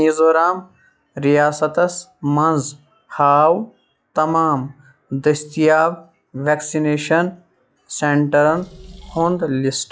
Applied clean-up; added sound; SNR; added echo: classical method log-MMSE.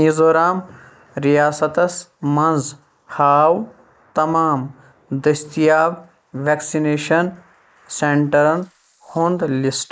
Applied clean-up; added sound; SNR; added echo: neural mask model Resemble Enhance denoiser.